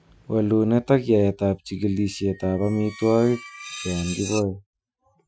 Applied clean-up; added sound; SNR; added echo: classical method Wiener filter.